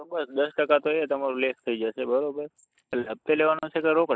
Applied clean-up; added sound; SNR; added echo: neural mask model DeepFilterNet 3.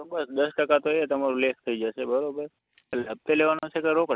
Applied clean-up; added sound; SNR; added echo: none; Bell; 18 dB; none.